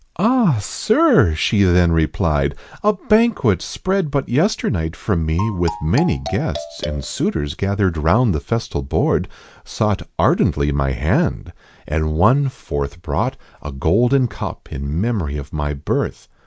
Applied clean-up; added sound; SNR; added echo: none; Marimba, xylophone; 11 dB; none.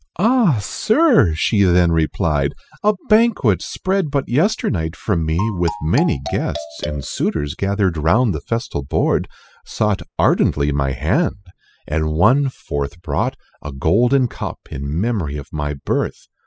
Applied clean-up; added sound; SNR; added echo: classical method spectral subtraction.